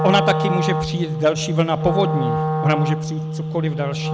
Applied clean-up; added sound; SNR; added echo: none; Wind instrument, woodwind instrument; 1 dB; none.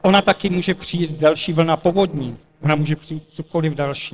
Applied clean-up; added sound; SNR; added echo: neural separator model SepFormer DNS4.